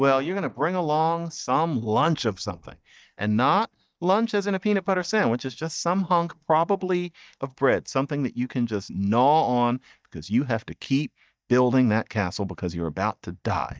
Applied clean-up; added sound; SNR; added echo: neural mask model DeepFilterNet 3.